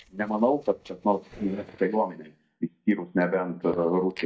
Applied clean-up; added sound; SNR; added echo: neural mask model DeepFilterNet 3.